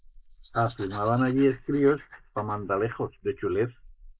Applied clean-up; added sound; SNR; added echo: neural mask model Resemble Enhance denoiser.